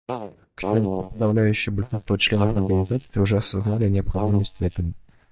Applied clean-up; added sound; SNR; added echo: neural mask model DeepFilterNet 3.